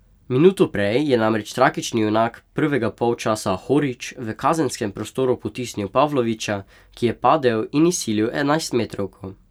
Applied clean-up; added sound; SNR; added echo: none; none; none; none.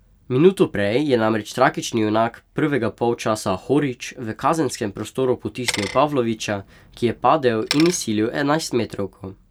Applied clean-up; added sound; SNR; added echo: none; Bicycle; 12 dB; none.